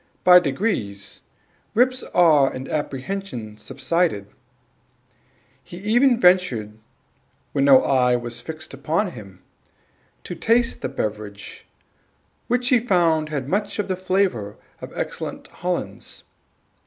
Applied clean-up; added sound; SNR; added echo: none; none; none; none.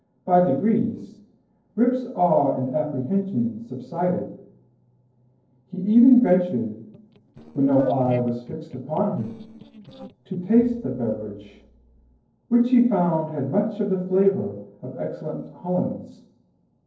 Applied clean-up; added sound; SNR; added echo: neural separator model SepFormer DNS4.